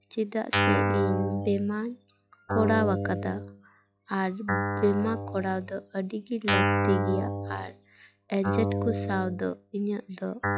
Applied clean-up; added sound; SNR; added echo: classical method log-MMSE.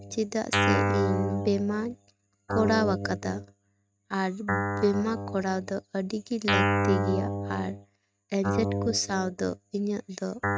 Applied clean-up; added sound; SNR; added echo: neural mask model RNNoise.